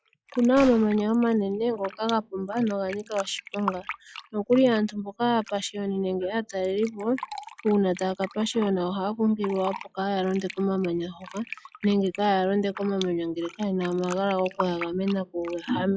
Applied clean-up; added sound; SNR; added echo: classical method log-MMSE.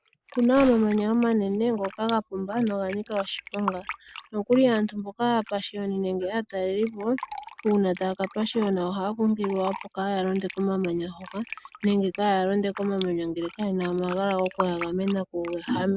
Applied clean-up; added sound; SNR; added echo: none; Fill (with liquid) + Gunshot, gunfire; 16 dB; none.